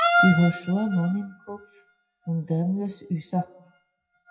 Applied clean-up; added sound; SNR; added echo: classical method WPE with log-MMSE.